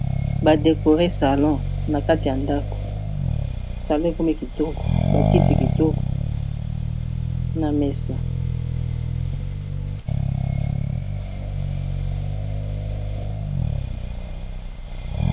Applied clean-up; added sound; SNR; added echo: none; Accelerating, revving, vroom; -2 dB; none.